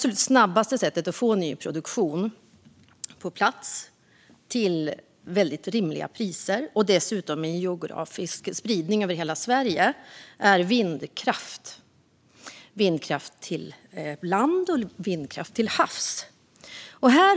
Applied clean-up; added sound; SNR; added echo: none; none; none; none.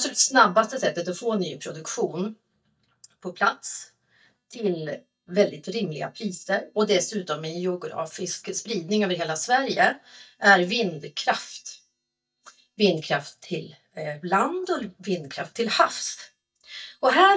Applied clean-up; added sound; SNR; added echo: neural mask model DeepFilterNet 3.